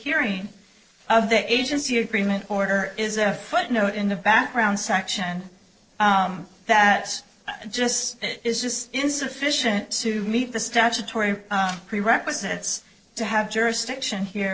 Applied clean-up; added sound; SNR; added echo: neural separator model SepFormer DNS4.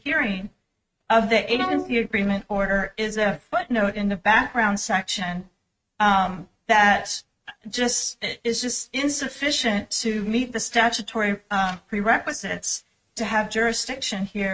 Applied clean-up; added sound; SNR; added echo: neural mask model RNNoise.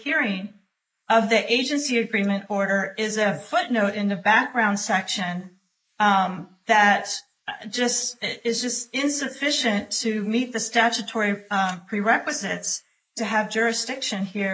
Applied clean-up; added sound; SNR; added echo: neural mask model Resemble Enhance denoiser.